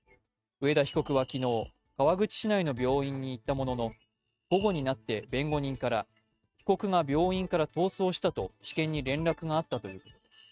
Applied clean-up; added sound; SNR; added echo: neural mask model RNNoise.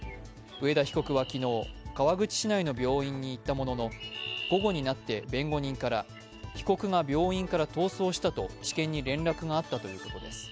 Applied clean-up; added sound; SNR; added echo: none; Chirp, tweet; 17 dB; none.